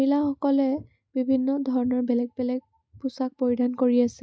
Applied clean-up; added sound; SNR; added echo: none; none; none; none.